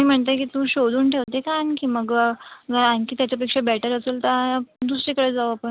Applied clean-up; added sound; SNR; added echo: none; none; none; none.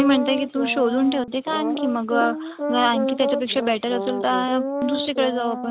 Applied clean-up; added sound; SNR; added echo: none; Brass instrument; 5 dB; none.